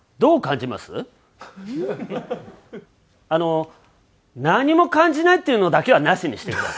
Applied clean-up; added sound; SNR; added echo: none; none; none; none.